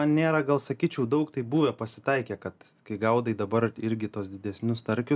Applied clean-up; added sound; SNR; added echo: none; none; none; none.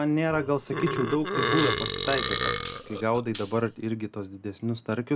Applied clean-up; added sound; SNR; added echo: none; Burping, eructation + Tambourine; 2 dB; none.